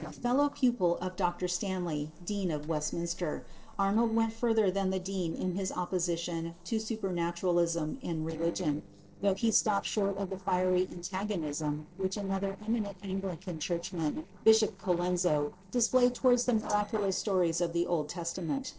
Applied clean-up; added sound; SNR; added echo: neural separator model SepFormer DNS4.